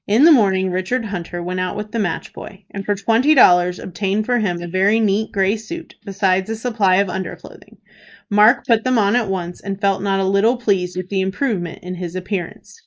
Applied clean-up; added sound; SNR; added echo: neural mask model Resemble Enhance denoiser.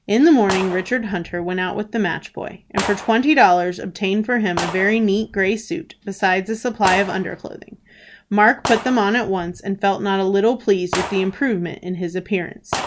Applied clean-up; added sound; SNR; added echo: none; Gunshot, gunfire; 13 dB; none.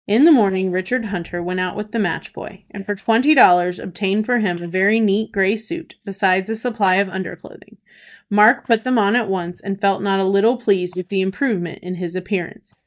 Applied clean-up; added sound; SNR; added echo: neural mask model DeepFilterNet 3.